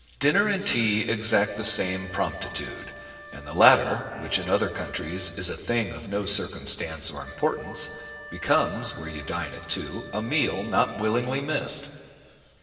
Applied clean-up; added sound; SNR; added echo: none; Wind instrument, woodwind instrument; 18 dB; reverberation time 2.6 s.